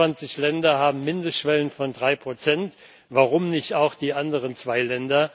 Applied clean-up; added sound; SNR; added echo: none; none; none; none.